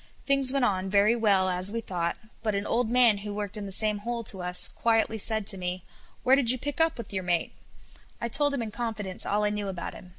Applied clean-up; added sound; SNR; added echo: none; none; none; none.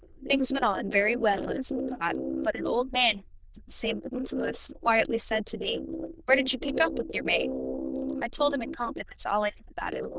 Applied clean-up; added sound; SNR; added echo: neural diffusion model UNIVERSE++.